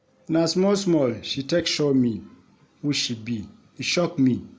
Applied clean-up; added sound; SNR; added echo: none; none; none; none.